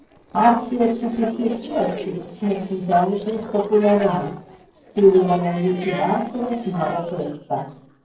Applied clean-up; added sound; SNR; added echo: neural separator model SepFormer DNS4.